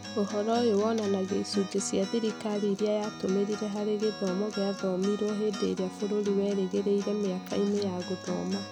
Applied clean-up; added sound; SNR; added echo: none; Acoustic guitar; 11 dB; none.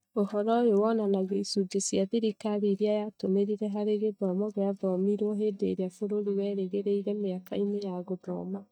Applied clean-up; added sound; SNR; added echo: neural mask model DeepFilterNet 3.